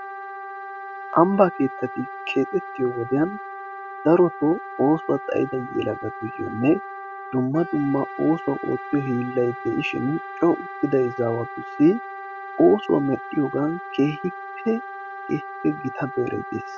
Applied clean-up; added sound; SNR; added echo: none; Wind instrument, woodwind instrument; 11 dB; none.